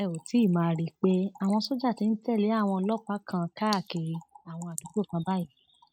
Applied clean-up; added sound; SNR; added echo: neural mask model RNNoise.